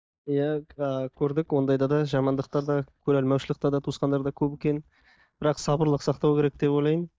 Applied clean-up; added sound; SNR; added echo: neural mask model DeepFilterNet 3.